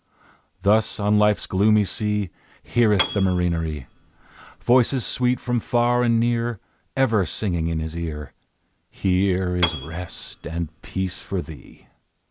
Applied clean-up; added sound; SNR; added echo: none; Piano; 11 dB; none.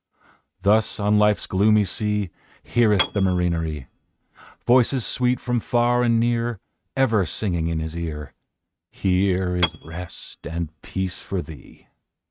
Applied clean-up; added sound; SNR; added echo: neural mask model RNNoise.